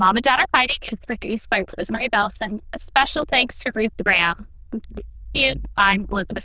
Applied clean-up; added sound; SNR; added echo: neural diffusion model UNIVERSE++.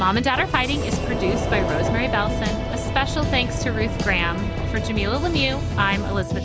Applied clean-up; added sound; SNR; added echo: none; Sliding door; 5 dB; none.